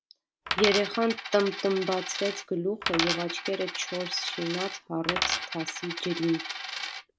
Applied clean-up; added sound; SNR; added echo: none; Coin (dropping); 4 dB; none.